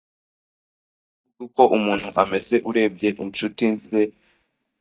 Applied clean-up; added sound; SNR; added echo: neural mask model DeepFilterNet 3.